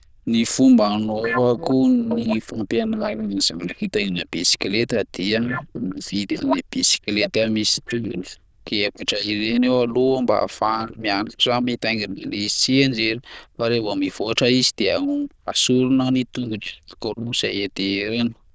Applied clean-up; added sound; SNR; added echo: neural diffusion model UNIVERSE++.